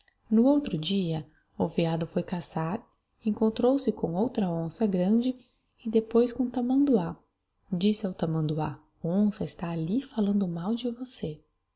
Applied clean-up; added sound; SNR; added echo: none; none; none; none.